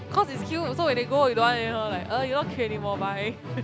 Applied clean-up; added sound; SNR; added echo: none; Musical instrument; 8 dB; none.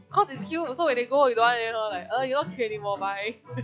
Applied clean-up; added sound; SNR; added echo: classical method log-MMSE.